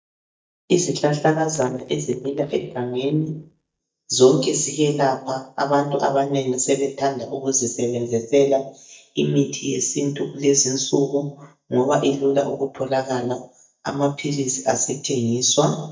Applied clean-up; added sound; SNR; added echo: neural mask model DeepFilterNet 3.